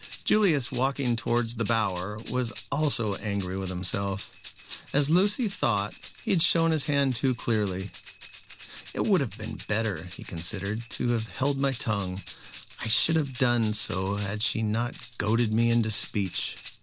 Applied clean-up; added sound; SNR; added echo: none; Tambourine; 19 dB; none.